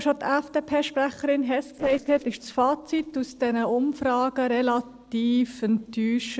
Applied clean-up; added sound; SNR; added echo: neural separator model SepFormer DNS4.